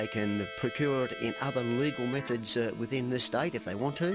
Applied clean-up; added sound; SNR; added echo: none; Keyboard (musical); 11 dB; none.